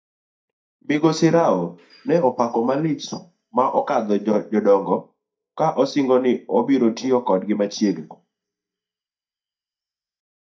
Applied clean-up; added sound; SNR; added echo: neural mask model DeepFilterNet 3.